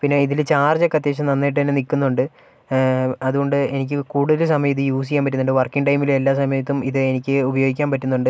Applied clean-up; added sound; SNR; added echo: none; none; none; none.